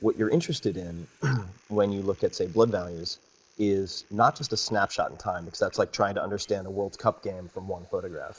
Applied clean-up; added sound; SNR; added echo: neural mask model Resemble Enhance denoiser.